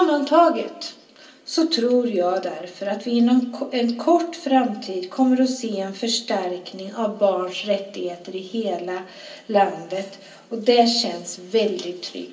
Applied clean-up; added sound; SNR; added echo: none; none; none; reverberation time 0.3 s.